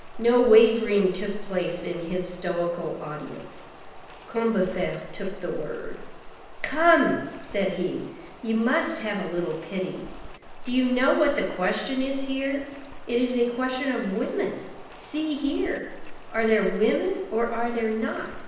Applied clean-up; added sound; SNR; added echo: none; Rain; 12 dB; reverberation time 0.9 s.